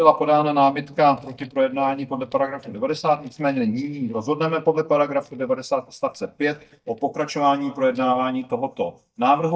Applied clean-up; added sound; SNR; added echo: neural mask model DeepFilterNet 3.